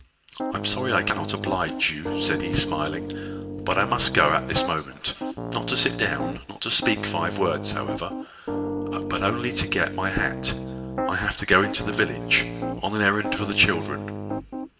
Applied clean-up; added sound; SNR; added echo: none; Piano; 5 dB; reverberation time 1.3 s.